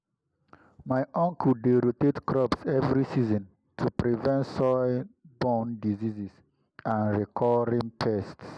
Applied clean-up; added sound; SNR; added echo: none; none; none; none.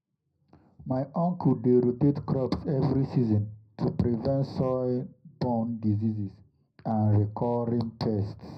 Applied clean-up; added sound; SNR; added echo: none; none; none; reverberation time 0.3 s.